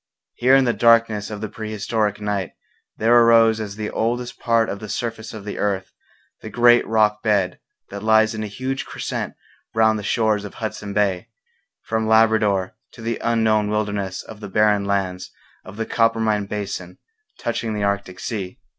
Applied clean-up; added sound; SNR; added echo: none; none; none; none.